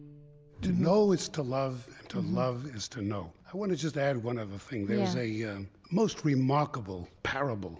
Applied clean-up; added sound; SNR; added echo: none; none; none; none.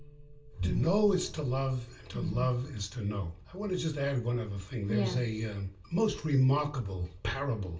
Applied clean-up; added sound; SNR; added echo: none; none; none; reverberation time 0.2 s.